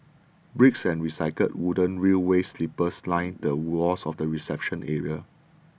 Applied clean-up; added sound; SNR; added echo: none; none; none; none.